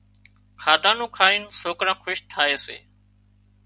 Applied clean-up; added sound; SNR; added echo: none; none; none; none.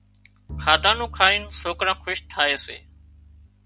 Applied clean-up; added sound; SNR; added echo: none; Bowed string instrument; 15 dB; none.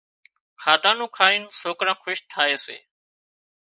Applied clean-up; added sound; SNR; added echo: neural mask model Resemble Enhance denoiser.